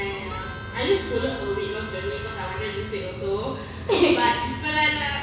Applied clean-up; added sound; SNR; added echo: none; Harmonica; 14 dB; reverberation time 1.1 s.